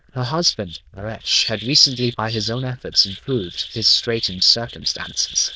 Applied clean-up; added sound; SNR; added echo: neural diffusion model UNIVERSE++.